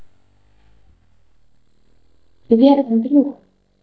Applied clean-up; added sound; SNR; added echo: neural mask model DeepFilterNet 3.